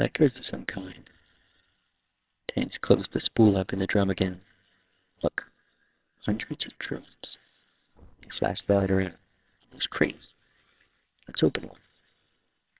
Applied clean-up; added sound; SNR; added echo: neural separator model SepFormer WHAMR!.